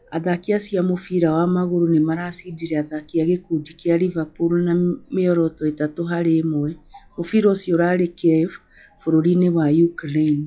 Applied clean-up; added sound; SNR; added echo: classical method log-MMSE.